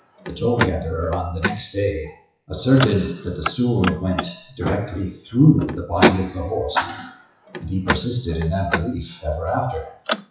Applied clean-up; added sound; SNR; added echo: classical method WPE with log-MMSE.